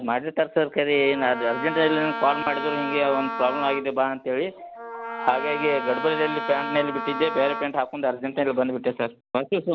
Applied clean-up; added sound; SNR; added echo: none; Wind instrument, woodwind instrument; 7 dB; none.